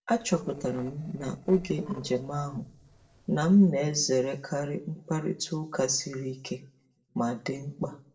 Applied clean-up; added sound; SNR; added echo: neural separator model SepFormer DNS4.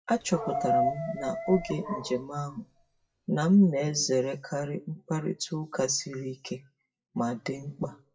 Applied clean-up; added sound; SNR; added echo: classical method WPE with log-MMSE.